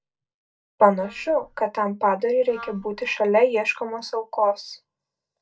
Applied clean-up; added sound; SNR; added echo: neural mask model DeepFilterNet 3.